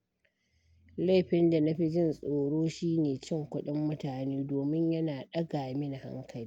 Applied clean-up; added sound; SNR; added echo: none; none; none; none.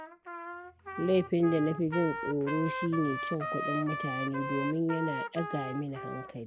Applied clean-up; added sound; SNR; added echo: none; Trumpet; 6 dB; none.